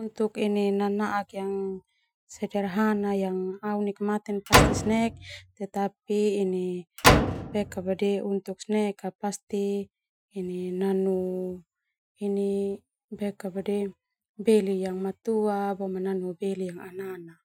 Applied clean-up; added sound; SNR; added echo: classical method Wiener filter.